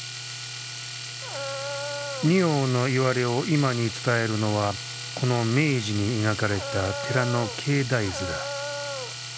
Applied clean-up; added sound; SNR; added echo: none; Dog + Domestic sounds, home sounds; 7 dB; none.